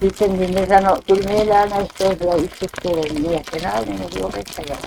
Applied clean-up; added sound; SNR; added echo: neural mask model RNNoise.